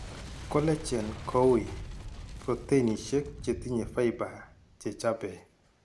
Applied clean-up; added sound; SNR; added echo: none; Boom; 13 dB; none.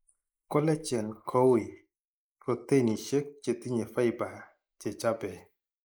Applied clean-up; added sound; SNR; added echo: neural mask model Resemble Enhance denoiser.